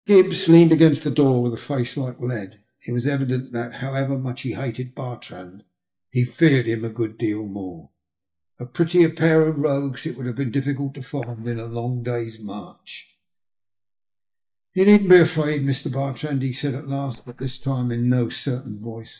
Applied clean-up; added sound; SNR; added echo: neural mask model DeepFilterNet 3.